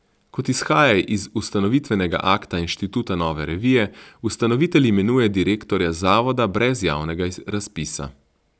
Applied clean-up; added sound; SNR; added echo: none; none; none; none.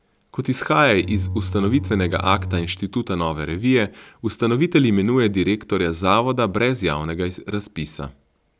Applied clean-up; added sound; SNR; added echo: none; Bowed string instrument; 7 dB; none.